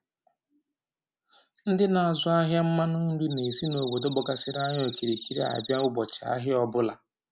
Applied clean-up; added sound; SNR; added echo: none; Cricket; 11 dB; none.